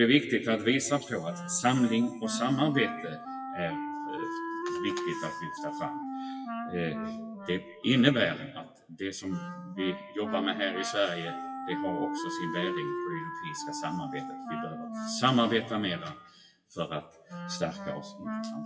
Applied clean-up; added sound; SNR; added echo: classical method WPE with log-MMSE.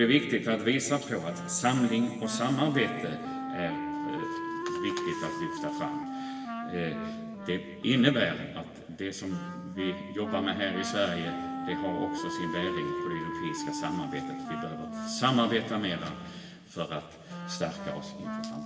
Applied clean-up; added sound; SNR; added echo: none; Wind instrument, woodwind instrument; 6 dB; reverberation time 1.8 s.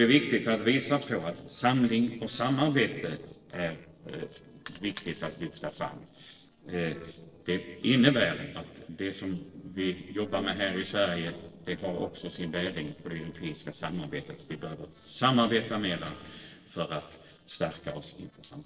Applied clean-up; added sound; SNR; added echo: neural separator model SepFormer DNS4.